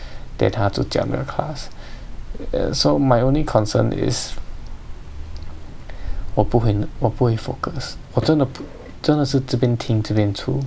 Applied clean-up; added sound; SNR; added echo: none; Cricket; 8 dB; none.